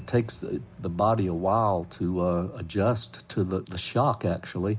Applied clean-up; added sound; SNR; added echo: none; none; none; none.